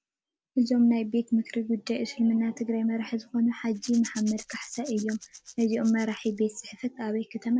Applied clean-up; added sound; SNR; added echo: none; Rattle / Rattle (instrument); 19 dB; none.